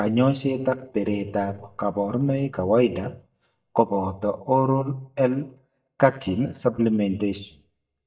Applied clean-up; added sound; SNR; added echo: neural mask model DeepFilterNet 3.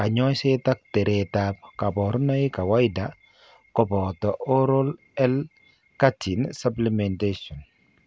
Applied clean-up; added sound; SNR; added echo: none; none; none; none.